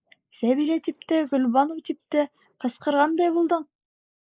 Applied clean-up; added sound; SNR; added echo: neural mask model Resemble Enhance denoiser.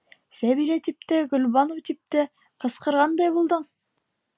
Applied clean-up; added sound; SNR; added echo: none; none; none; none.